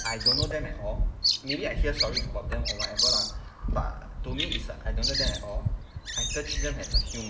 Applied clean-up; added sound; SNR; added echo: none; Bird vocalization, bird call, bird song; 1 dB; reverberation time 0.8 s.